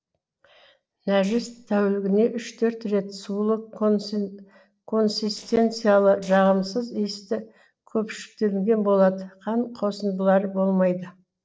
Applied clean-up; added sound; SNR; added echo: neural separator model SepFormer DNS4.